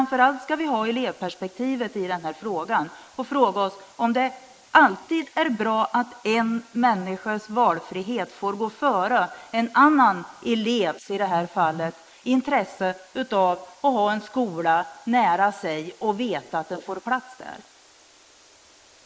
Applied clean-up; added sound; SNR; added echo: neural mask model Resemble Enhance denoiser.